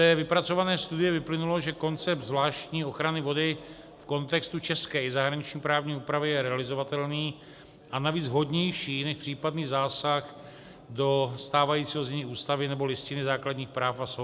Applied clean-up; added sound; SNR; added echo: none; none; none; none.